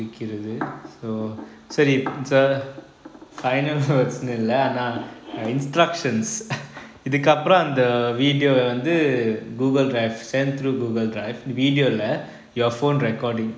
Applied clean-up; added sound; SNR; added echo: none; none; none; none.